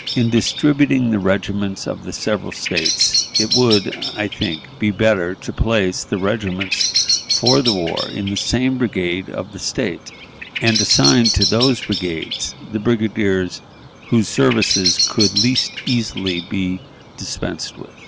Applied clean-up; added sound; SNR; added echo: none; Bird vocalization, bird call, bird song; 4 dB; none.